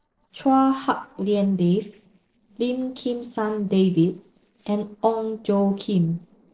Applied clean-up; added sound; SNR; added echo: neural separator model SepFormer DNS4.